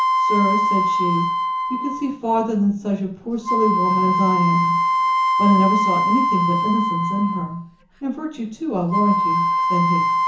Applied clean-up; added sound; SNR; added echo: none; Wind instrument, woodwind instrument; -2 dB; reverberation time 0.7 s.